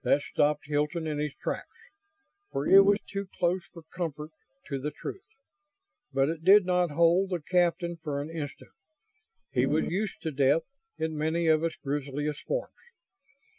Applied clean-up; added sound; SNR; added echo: none; Organ; 2 dB; none.